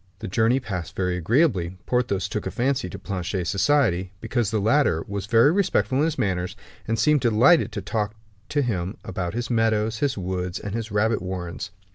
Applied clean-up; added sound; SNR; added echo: none; none; none; none.